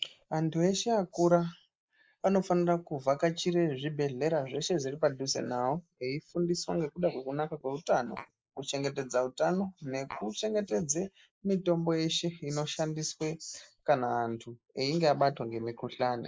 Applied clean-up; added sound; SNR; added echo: neural mask model Resemble Enhance denoiser.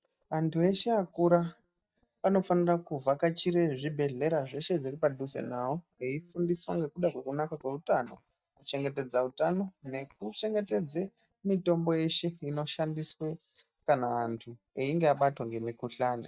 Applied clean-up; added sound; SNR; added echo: neural mask model DeepFilterNet 3.